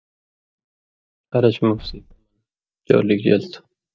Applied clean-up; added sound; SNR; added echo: neural mask model DeepFilterNet 3.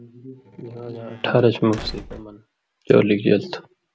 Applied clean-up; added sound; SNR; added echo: none; Squeak / Slam / Wood; 17 dB; none.